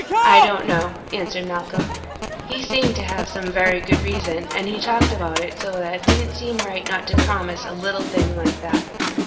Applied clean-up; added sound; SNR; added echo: none; Crowd; -2 dB; reverberation time 0.9 s.